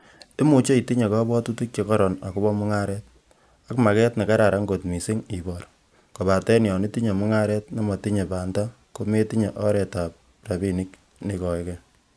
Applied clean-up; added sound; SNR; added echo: none; none; none; none.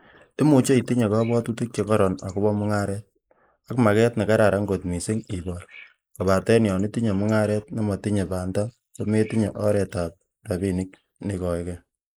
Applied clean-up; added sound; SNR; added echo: neural mask model Resemble Enhance denoiser.